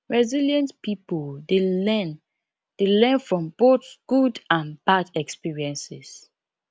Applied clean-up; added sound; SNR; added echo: none; none; none; none.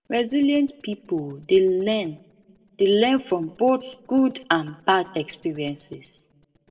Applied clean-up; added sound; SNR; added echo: neural separator model SepFormer DNS4.